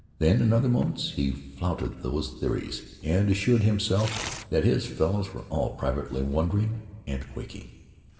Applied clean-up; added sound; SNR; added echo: none; Tearing; 19 dB; reverberation time 1.7 s.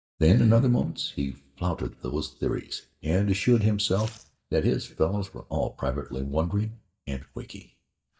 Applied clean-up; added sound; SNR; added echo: neural mask model DeepFilterNet 3.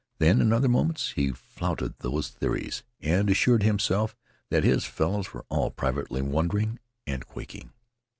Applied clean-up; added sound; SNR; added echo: none; none; none; none.